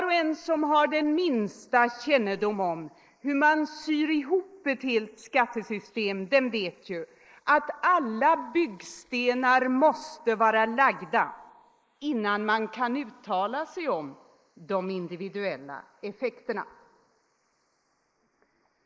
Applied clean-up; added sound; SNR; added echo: neural mask model Resemble Enhance denoiser.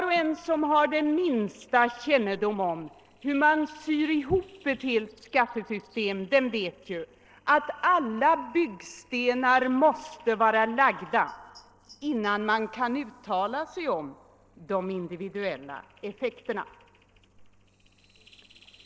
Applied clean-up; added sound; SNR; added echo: neural separator model SepFormer DNS4.